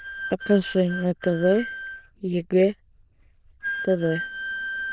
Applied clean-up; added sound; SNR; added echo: neural diffusion model UNIVERSE++.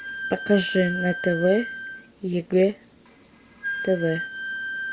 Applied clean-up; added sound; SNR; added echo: none; Wind instrument, woodwind instrument; 8 dB; none.